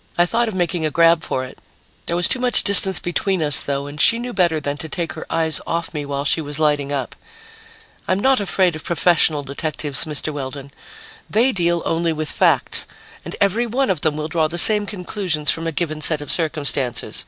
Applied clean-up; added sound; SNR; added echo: none; none; none; none.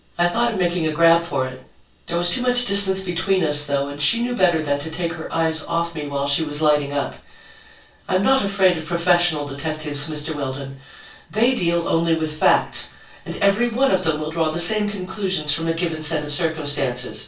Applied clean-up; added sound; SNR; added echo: none; none; none; reverberation time 0.3 s.